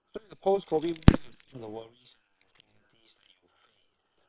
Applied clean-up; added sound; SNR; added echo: neural separator model SepFormer WHAM!.